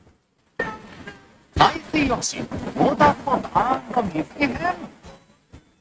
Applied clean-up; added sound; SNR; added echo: neural mask model RNNoise.